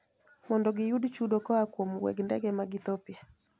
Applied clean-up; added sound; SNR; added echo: none; none; none; none.